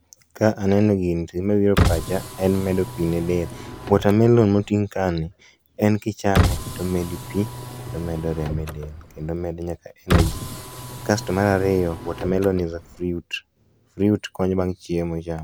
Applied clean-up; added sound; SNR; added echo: none; Car; 4 dB; none.